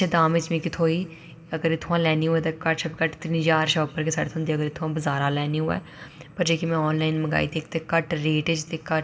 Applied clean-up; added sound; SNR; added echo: none; none; none; reverberation time 1.6 s.